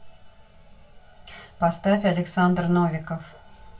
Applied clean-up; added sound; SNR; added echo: none; none; none; reverberation time 0.2 s.